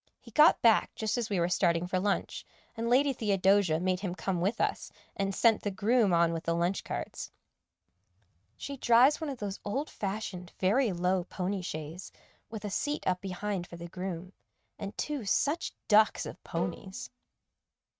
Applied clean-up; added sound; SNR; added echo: neural mask model RNNoise.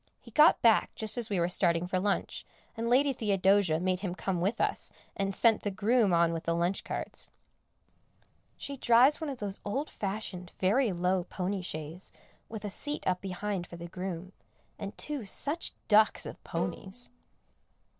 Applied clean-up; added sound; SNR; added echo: neural separator model SepFormer DNS4.